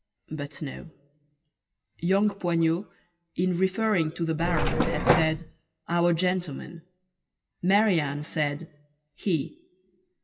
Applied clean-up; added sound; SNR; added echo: classical method WPE with log-MMSE.